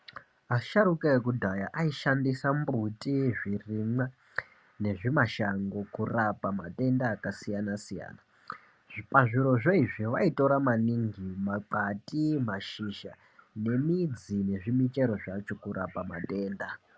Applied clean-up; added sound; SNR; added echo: none; none; none; none.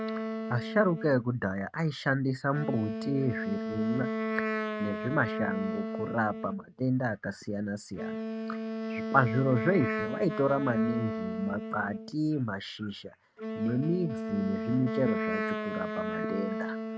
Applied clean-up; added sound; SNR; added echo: neural mask model RNNoise.